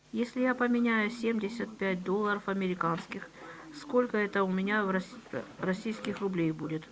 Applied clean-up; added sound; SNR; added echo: none; none; none; none.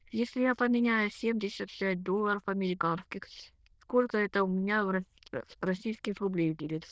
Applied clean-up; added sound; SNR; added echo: neural diffusion model UNIVERSE++.